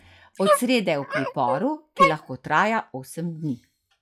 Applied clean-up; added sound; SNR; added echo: classical method log-MMSE.